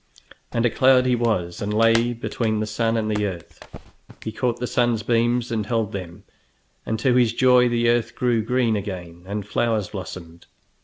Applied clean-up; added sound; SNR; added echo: none; Clapping; 16 dB; none.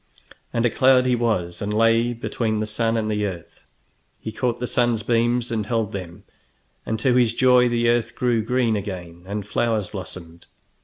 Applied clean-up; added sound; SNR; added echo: none; none; none; none.